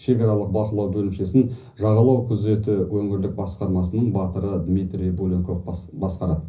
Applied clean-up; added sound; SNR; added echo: none; none; none; reverberation time 0.5 s.